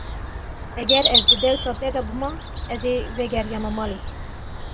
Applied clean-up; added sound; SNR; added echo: none; Bird vocalization, bird call, bird song; -2 dB; none.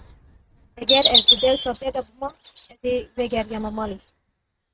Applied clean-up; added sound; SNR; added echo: neural mask model RNNoise.